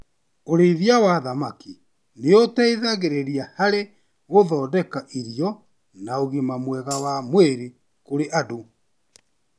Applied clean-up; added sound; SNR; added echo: none; Tambourine; 9 dB; none.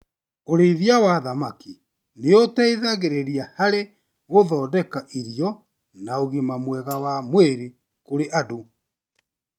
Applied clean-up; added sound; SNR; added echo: neural mask model RNNoise.